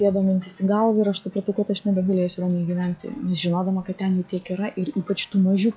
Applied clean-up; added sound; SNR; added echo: classical method log-MMSE.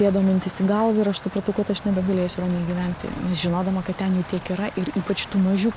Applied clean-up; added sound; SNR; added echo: none; Rain; 15 dB; none.